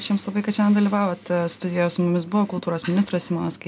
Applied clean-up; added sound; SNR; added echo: none; none; none; none.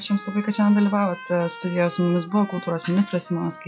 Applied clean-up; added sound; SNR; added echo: classical method log-MMSE.